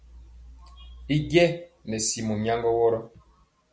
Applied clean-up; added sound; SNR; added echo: none; none; none; none.